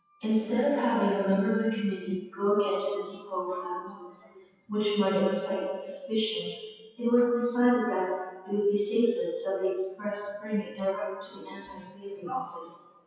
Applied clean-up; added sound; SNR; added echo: classical method WPE with log-MMSE.